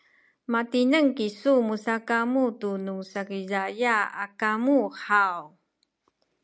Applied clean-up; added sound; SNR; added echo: none; none; none; none.